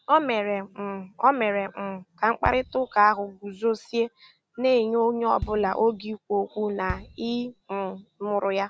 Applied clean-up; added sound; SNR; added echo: none; Bass drum; 12 dB; none.